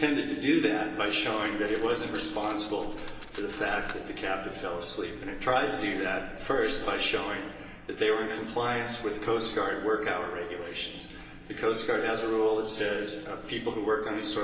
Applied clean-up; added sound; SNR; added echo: none; Cutlery, silverware; 18 dB; reverberation time 1.3 s.